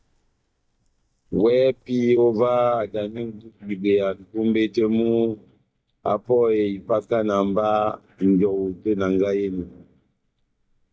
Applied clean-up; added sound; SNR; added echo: neural mask model DeepFilterNet 3.